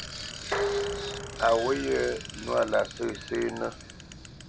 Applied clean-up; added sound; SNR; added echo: none; Bicycle + Dishes, pots, and pans; 5 dB; none.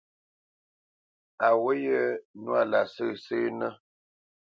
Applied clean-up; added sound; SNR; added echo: none; none; none; none.